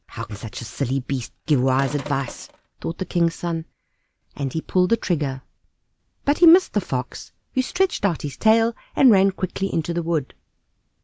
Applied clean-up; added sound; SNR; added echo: none; Sink (filling or washing); 16 dB; none.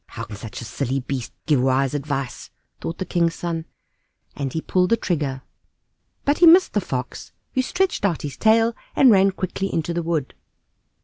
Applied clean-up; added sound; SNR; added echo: none; none; none; none.